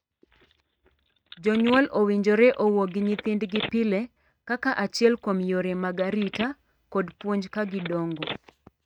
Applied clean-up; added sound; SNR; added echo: neural mask model RNNoise.